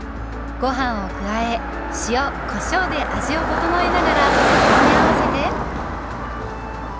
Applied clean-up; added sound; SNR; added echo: none; Car passing by; -4 dB; none.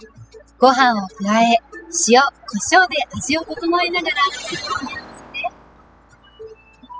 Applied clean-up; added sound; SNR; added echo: classical method spectral subtraction.